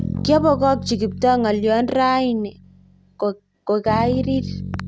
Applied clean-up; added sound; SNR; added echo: none; Bass guitar; 9 dB; none.